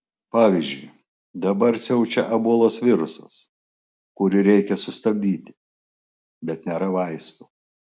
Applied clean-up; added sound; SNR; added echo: none; none; none; none.